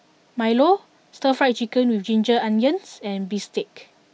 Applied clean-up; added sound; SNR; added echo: none; none; none; none.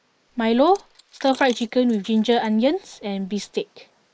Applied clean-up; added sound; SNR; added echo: neural mask model Resemble Enhance denoiser.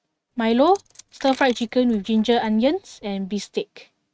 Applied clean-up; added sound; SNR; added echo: neural mask model RNNoise.